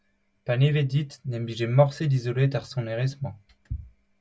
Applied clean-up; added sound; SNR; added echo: none; none; none; none.